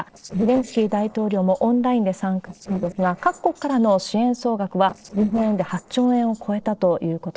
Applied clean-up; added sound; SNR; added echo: neural separator model SepFormer DNS4.